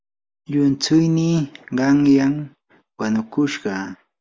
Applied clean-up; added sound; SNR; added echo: none; none; none; none.